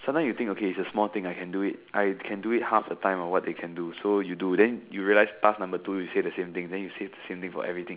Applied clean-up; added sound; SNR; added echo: none; none; none; none.